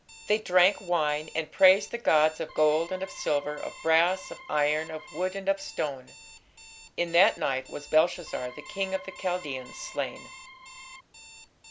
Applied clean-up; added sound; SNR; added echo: none; Alarm + Organ; 19 dB; none.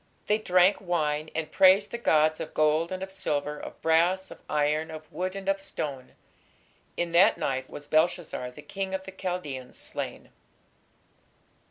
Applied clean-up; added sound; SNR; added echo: none; none; none; none.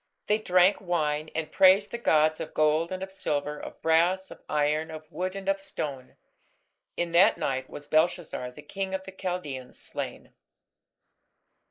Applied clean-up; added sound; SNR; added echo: neural mask model Resemble Enhance denoiser.